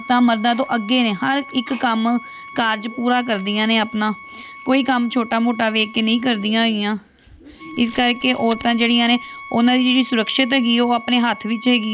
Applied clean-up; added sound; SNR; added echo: none; Bowed string instrument + Camera; 18 dB; none.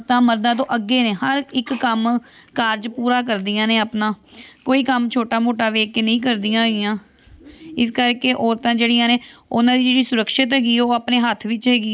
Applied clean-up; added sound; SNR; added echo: none; none; none; none.